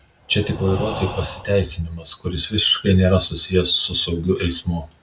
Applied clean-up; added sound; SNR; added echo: none; Breathing; 13 dB; none.